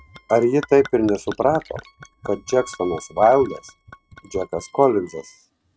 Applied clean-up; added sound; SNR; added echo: neural mask model RNNoise.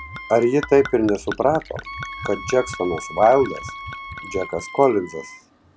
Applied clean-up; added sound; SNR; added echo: none; Wind instrument, woodwind instrument + Gurgling / Chink, clink / Liquid; 13 dB; none.